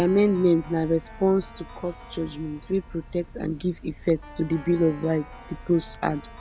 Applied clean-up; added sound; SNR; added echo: none; Keyboard (musical); 17 dB; none.